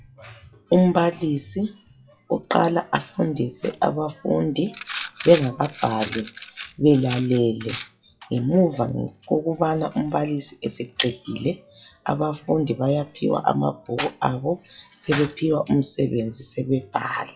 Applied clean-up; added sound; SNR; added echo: classical method WPE with log-MMSE.